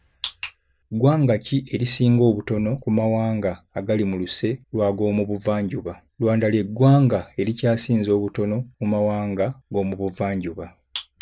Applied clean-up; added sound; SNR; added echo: none; none; none; none.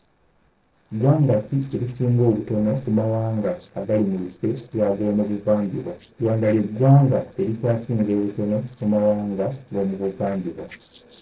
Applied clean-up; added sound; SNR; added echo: neural separator model SepFormer DNS4.